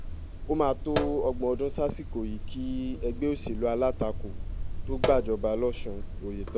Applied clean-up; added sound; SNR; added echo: none; Sink (filling or washing); 3 dB; none.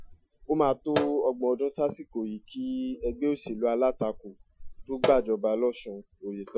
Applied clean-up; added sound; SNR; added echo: classical method Wiener filter.